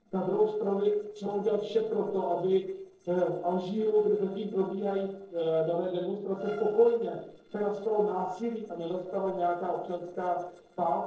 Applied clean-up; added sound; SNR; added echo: neural separator model SepFormer DNS4.